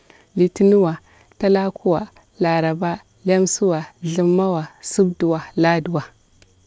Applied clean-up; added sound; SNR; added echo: none; none; none; none.